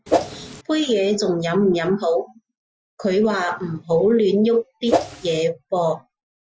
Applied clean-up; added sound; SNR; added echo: classical method Wiener filter.